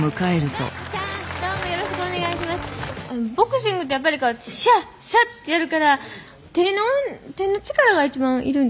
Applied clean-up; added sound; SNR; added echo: none; none; none; none.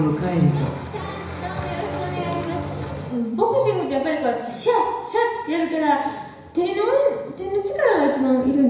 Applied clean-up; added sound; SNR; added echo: none; none; none; reverberation time 1.0 s.